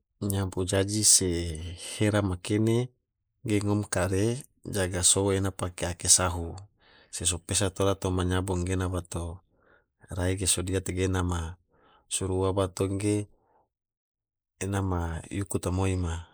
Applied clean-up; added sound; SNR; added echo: neural mask model Resemble Enhance denoiser.